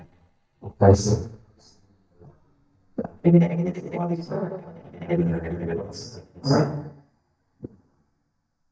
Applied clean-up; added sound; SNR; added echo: neural mask model DeepFilterNet 3.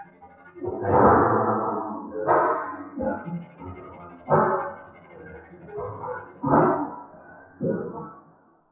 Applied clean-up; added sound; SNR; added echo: classical method WPE with log-MMSE.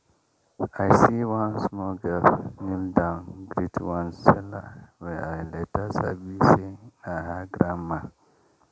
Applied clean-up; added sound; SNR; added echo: none; none; none; none.